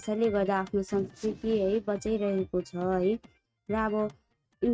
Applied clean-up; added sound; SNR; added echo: neural mask model RNNoise.